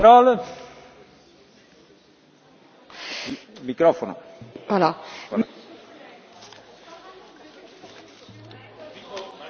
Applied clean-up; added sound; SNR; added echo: none; none; none; none.